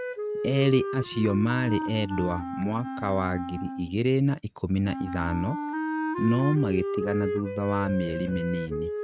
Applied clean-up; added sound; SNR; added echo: neural mask model RNNoise.